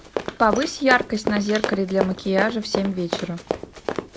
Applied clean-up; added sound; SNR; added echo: none; Run; 6 dB; none.